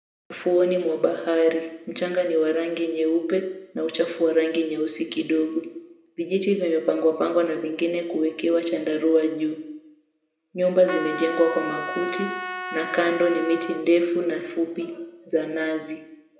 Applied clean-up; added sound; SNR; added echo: none; Trumpet; 8 dB; reverberation time 0.8 s.